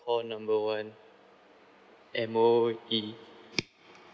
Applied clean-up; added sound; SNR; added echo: none; none; none; none.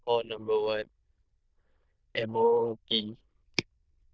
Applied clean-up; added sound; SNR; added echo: neural diffusion model UNIVERSE++.